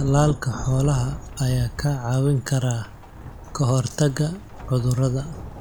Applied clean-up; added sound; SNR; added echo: none; Rain / Thunderstorm; 12 dB; none.